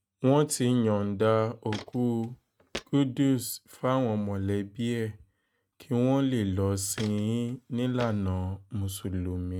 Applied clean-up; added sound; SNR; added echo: neural mask model RNNoise.